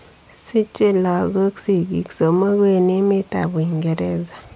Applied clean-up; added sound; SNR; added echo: none; none; none; none.